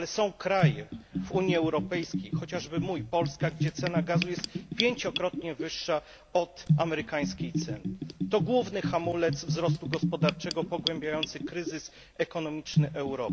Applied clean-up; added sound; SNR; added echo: none; Bathtub (filling or washing) / Gurgling; 1 dB; none.